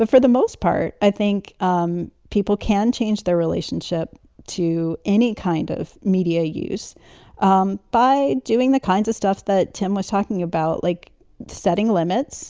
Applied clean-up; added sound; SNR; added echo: none; none; none; none.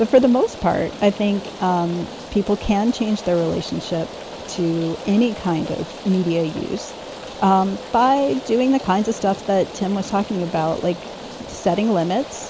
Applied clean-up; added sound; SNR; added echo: none; Rain; 14 dB; none.